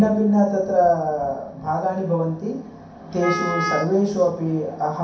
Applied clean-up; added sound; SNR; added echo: none; Wind instrument, woodwind instrument; 7 dB; reverberation time 0.6 s.